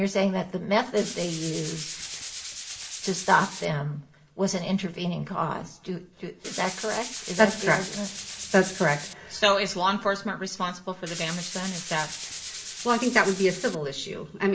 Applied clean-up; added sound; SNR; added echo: none; Tools; 10 dB; reverberation time 0.8 s.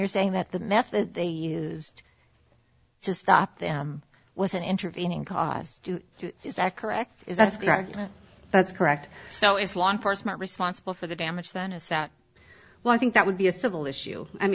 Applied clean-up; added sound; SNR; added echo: none; none; none; none.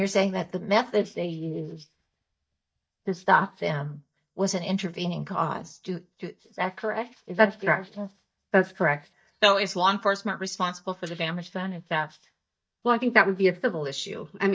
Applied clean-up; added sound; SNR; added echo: neural mask model DeepFilterNet 3.